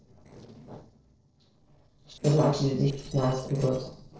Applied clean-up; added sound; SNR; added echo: neural separator model SepFormer DNS4.